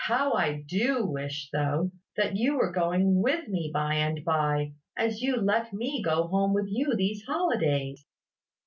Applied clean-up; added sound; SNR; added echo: none; none; none; none.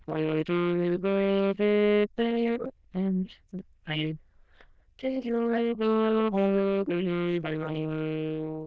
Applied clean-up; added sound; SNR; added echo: neural diffusion model UNIVERSE++.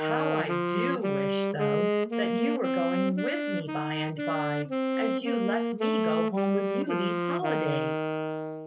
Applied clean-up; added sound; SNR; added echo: none; Wind instrument, woodwind instrument; -4 dB; none.